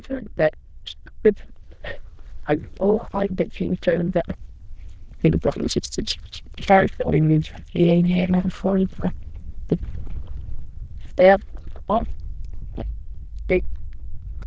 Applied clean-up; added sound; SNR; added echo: neural diffusion model UNIVERSE++.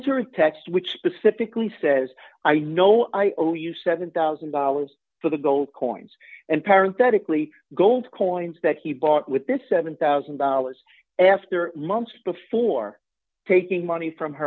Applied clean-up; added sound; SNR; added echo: none; none; none; none.